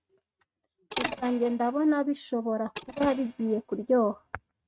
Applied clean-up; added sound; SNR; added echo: neural mask model RNNoise.